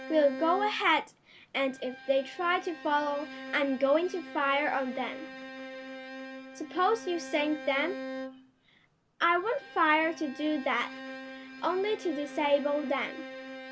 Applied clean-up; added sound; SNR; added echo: none; Bowed string instrument; 12 dB; none.